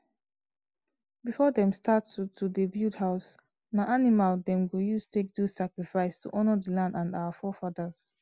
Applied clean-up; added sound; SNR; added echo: none; none; none; none.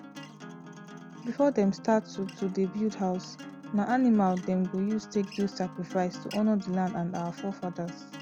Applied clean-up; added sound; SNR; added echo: none; Acoustic guitar; 15 dB; none.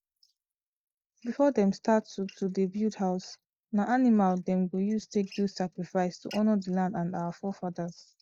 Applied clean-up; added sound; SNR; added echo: neural mask model Resemble Enhance denoiser.